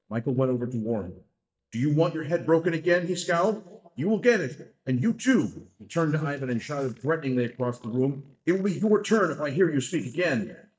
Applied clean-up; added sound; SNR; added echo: neural mask model DeepFilterNet 3.